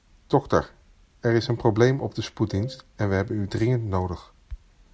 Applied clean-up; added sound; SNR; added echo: none; Wind instrument, woodwind instrument; 20 dB; none.